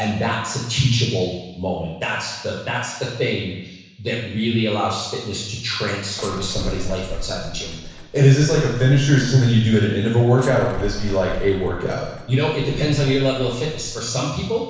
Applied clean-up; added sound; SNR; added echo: none; Bus / Engine; 10 dB; reverberation time 1.1 s.